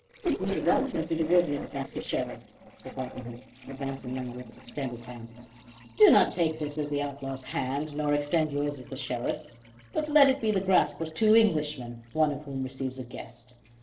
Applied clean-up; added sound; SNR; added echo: neural separator model SepFormer DNS4.